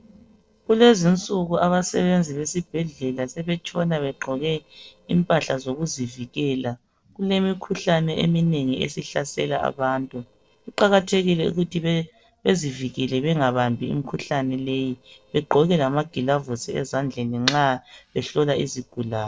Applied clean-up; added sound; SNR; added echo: neural separator model SepFormer DNS4.